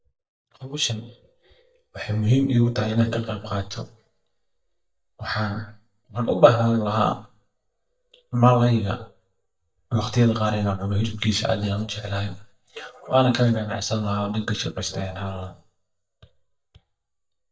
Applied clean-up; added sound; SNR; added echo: neural mask model DeepFilterNet 3.